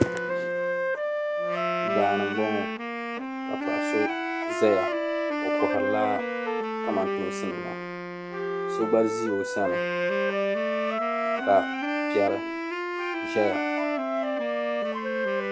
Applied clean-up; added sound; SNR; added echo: none; Wind instrument, woodwind instrument + Wind instrument, woodwind instrument; -2 dB; none.